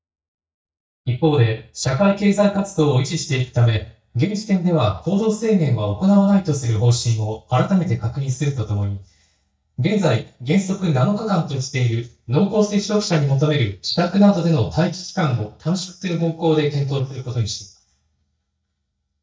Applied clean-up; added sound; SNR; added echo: neural mask model DeepFilterNet 3.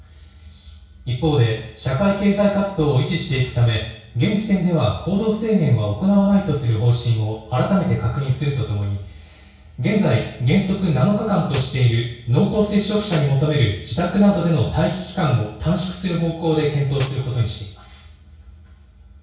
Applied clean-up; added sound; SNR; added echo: none; Tools; 14 dB; reverberation time 0.6 s.